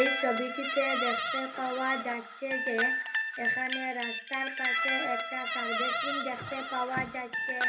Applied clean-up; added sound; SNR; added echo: none; Guitar; -1 dB; reverberation time 0.3 s.